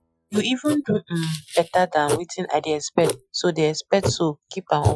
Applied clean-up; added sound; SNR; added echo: classical method Wiener filter.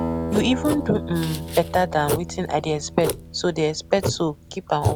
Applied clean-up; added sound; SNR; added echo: none; Writing + Acoustic guitar; 5 dB; none.